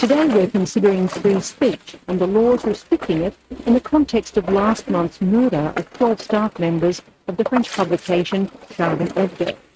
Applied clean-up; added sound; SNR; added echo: neural mask model RNNoise.